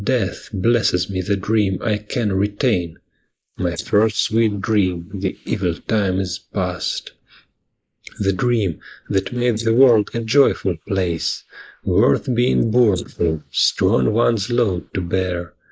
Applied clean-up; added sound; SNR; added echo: neural mask model Resemble Enhance denoiser.